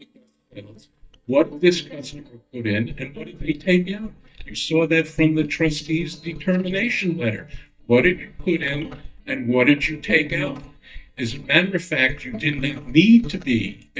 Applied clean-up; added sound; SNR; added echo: neural mask model DeepFilterNet 3.